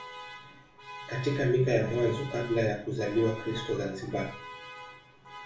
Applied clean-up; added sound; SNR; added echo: none; Alarm; 15 dB; reverberation time 0.3 s.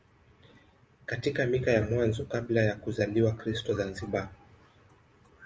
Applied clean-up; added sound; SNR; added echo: none; none; none; none.